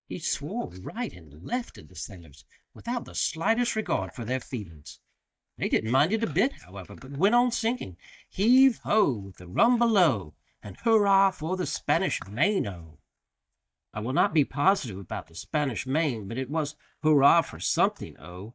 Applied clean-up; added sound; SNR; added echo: neural mask model DeepFilterNet 3.